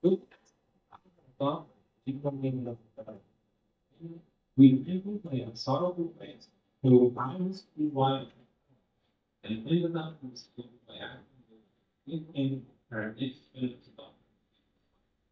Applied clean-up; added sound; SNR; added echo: neural mask model DeepFilterNet 3.